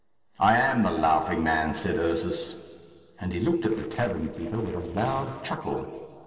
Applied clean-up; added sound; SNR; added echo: neural separator model SepFormer DNS4.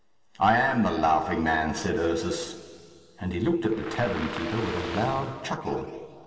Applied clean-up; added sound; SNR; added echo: none; Waves, surf; 10 dB; reverberation time 2.2 s.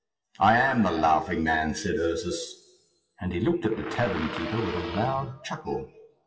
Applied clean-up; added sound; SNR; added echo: classical method WPE with log-MMSE.